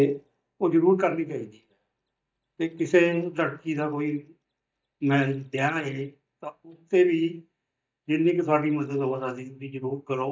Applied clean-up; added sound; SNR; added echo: neural mask model DeepFilterNet 3.